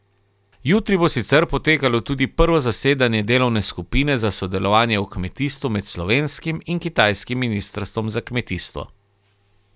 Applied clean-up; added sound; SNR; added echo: none; none; none; none.